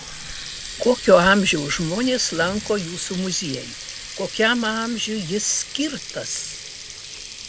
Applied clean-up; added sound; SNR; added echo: none; Water tap, faucet; 11 dB; none.